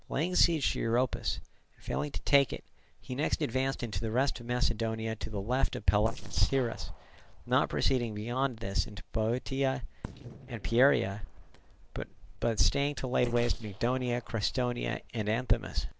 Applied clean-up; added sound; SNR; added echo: neural separator model SepFormer DNS4.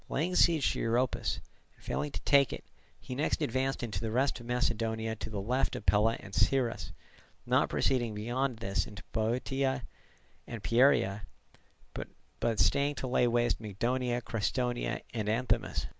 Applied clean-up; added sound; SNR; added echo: none; none; none; none.